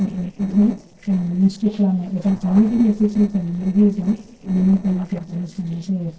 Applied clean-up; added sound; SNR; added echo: neural separator model SepFormer DNS4.